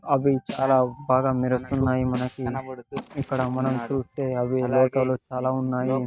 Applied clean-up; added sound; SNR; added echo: neural mask model RNNoise.